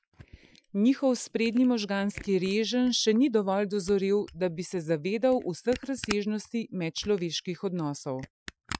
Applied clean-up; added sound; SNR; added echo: classical method Wiener filter.